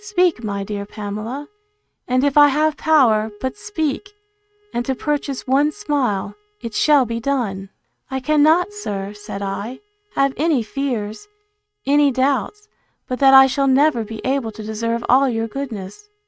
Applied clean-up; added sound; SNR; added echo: neural mask model RNNoise.